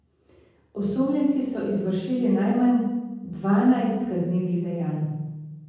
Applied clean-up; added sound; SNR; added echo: none; none; none; reverberation time 1.3 s.